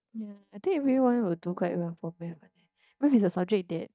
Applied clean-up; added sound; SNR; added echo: neural mask model DeepFilterNet 3.